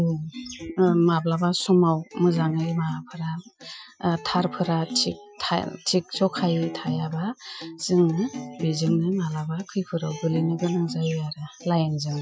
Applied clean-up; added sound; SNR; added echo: classical method Wiener filter.